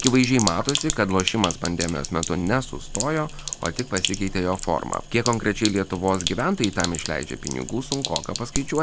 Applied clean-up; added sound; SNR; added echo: none; Sink (filling or washing); 6 dB; none.